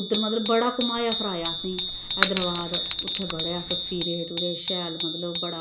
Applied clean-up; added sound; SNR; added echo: none; Shatter / Crushing + Bicycle bell; 0 dB; none.